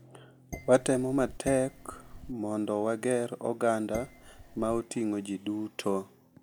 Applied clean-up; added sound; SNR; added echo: none; Dishes, pots, and pans; 14 dB; none.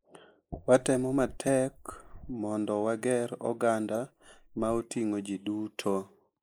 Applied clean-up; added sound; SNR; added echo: neural mask model Resemble Enhance denoiser.